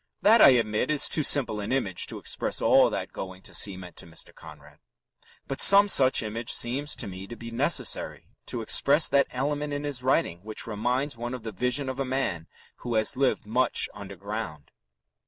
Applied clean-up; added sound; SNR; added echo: none; none; none; none.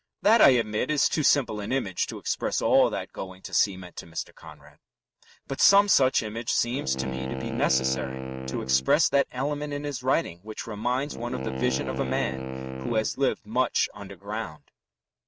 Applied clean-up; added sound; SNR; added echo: neural mask model RNNoise.